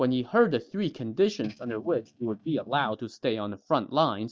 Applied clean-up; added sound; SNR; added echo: neural mask model DeepFilterNet 3.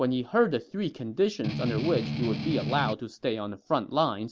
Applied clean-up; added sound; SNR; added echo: none; Strum; 3 dB; none.